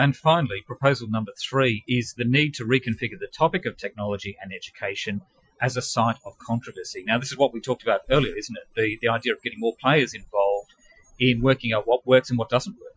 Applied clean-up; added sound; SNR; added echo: classical method Wiener filter.